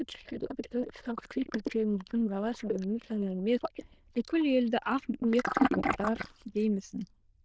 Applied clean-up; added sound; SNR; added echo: neural diffusion model UNIVERSE++.